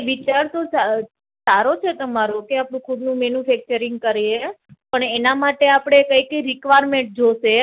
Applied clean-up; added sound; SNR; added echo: none; none; none; none.